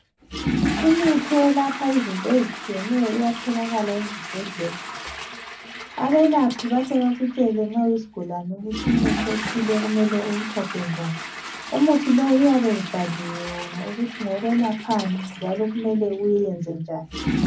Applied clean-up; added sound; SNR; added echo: none; Toilet flush / Water; 8 dB; reverberation time 0.4 s.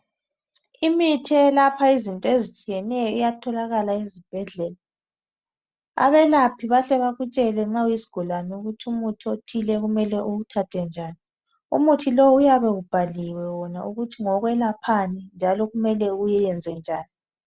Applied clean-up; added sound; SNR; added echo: none; none; none; none.